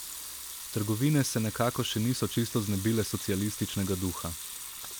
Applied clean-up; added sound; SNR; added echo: none; Sink (filling or washing) / Water tap, faucet / Liquid; 10 dB; none.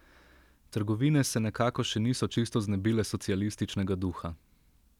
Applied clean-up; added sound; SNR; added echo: none; none; none; none.